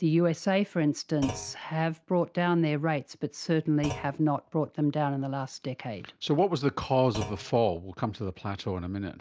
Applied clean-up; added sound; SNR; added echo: none; Thump, thud; 16 dB; none.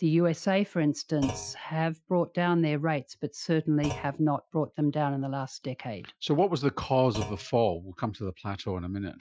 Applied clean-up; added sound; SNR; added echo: classical method Wiener filter.